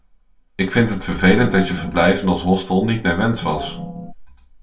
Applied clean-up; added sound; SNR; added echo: none; Organ; 11 dB; reverberation time 0.2 s.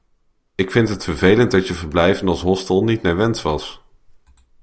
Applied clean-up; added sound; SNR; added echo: none; none; none; none.